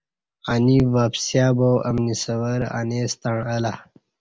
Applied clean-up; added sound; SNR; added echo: none; none; none; none.